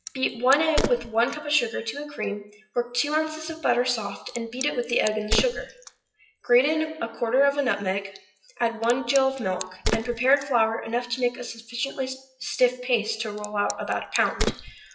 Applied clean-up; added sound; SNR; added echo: classical method WPE with log-MMSE.